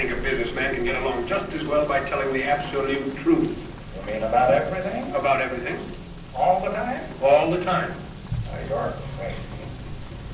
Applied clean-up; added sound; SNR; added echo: none; Motor vehicle (road) / Rain; 12 dB; reverberation time 0.6 s.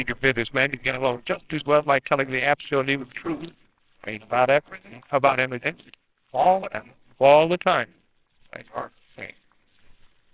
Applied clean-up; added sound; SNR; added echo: neural separator model SepFormer WHAMR!.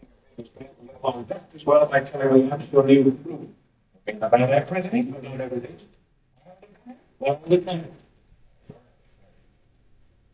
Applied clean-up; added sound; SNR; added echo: neural mask model DeepFilterNet 3.